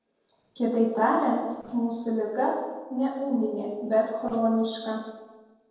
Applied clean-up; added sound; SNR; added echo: neural separator model SepFormer DNS4.